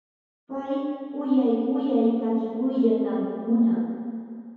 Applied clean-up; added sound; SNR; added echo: none; none; none; reverberation time 2.2 s.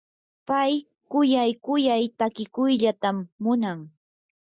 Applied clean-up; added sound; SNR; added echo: none; none; none; none.